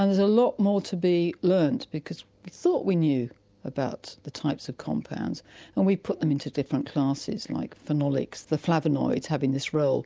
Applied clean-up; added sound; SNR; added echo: none; none; none; none.